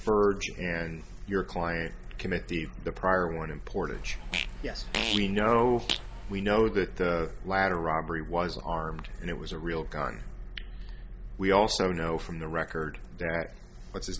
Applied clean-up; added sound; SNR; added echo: none; Fart; 6 dB; none.